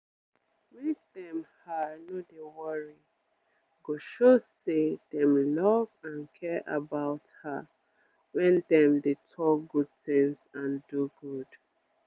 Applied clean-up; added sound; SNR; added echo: none; none; none; none.